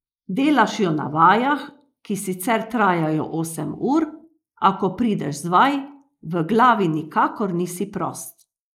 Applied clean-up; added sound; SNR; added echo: neural mask model Resemble Enhance denoiser.